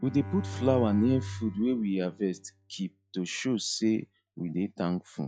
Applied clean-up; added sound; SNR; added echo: classical method log-MMSE.